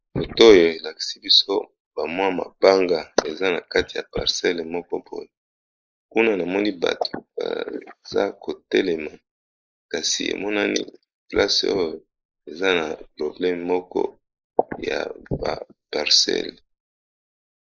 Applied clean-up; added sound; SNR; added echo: neural mask model Resemble Enhance denoiser.